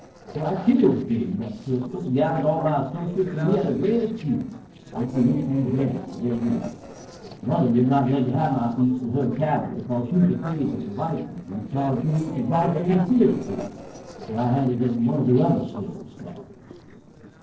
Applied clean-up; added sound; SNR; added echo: neural separator model SepFormer DNS4.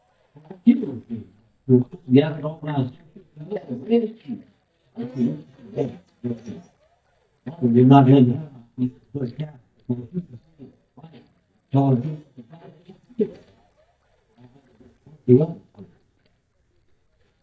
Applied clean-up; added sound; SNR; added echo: neural mask model DeepFilterNet 3.